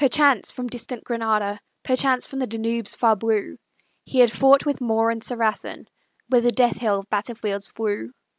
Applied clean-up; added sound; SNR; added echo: none; none; none; none.